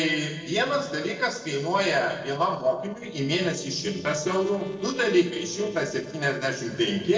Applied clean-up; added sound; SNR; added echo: neural separator model SepFormer DNS4.